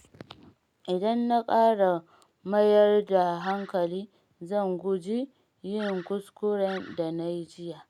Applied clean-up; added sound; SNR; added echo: none; Animal; 20 dB; none.